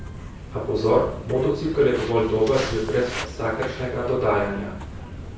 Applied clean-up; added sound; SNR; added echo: none; Walk, footsteps; 10 dB; reverberation time 0.6 s.